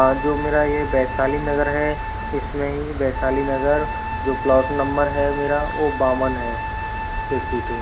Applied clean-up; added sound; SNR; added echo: none; Wind instrument, woodwind instrument + Cricket; 4 dB; none.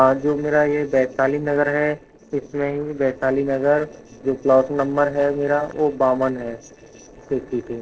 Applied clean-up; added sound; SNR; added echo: neural separator model SepFormer DNS4.